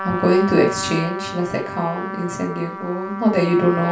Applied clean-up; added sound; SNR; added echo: none; Trumpet; 9 dB; reverberation time 0.3 s.